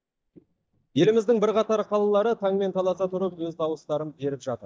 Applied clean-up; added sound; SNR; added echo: neural mask model DeepFilterNet 3.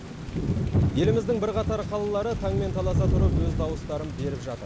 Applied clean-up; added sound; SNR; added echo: none; Thunder / Rain; -3 dB; none.